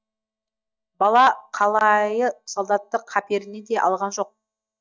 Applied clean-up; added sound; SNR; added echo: neural mask model DeepFilterNet 3.